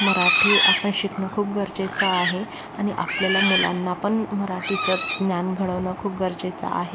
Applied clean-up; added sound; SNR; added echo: none; Livestock, farm animals, working animals; 1 dB; none.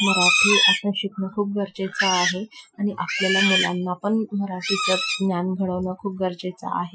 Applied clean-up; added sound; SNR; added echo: classical method Wiener filter.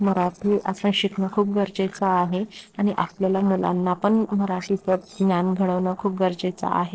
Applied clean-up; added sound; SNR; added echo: neural separator model SepFormer DNS4.